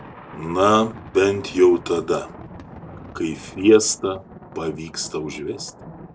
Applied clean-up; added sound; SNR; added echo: none; Thunder; 18 dB; none.